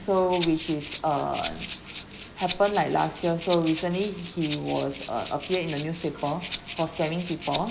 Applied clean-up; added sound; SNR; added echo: none; Rattle (instrument); 8 dB; none.